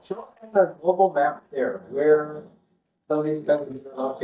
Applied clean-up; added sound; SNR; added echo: neural mask model DeepFilterNet 3.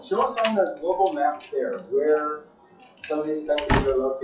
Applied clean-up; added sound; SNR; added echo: classical method WPE with log-MMSE.